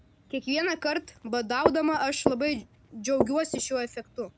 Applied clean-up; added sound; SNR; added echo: none; Walk, footsteps; 4 dB; none.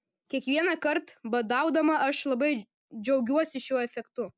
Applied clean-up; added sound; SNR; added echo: none; none; none; none.